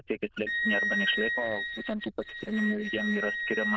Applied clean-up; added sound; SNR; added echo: neural diffusion model UNIVERSE++.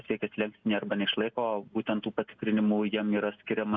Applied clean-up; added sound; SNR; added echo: none; none; none; none.